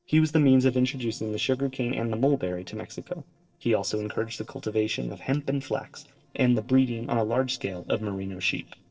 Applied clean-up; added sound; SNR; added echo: neural separator model SepFormer DNS4.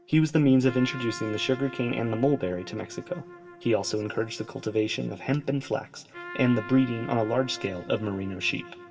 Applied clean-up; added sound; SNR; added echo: none; Trumpet; 16 dB; reverberation time 0.6 s.